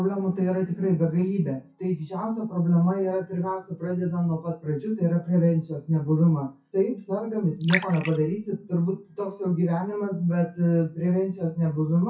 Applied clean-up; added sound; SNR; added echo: classical method WPE with log-MMSE.